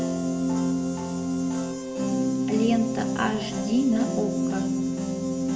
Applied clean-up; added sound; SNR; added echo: none; Piano; -3 dB; reverberation time 1.0 s.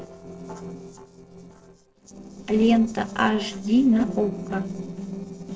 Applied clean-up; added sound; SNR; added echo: neural separator model SepFormer DNS4.